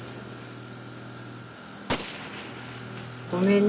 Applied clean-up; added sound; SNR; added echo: none; Gunshot, gunfire; 11 dB; none.